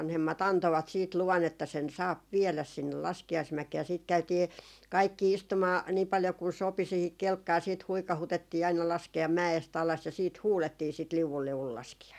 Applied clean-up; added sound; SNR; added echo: none; none; none; none.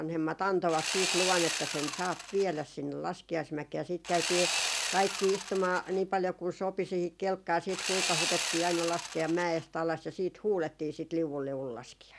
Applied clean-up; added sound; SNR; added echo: none; Sawing; 2 dB; none.